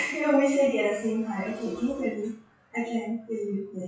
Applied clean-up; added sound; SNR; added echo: classical method WPE with log-MMSE.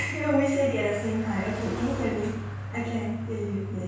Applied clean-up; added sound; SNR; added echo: none; Car passing by; 15 dB; reverberation time 0.6 s.